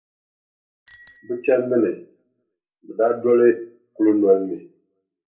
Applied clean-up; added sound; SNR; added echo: none; Bicycle bell; 19 dB; reverberation time 0.3 s.